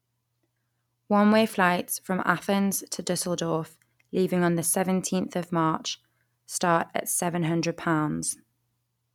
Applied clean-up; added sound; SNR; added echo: none; none; none; none.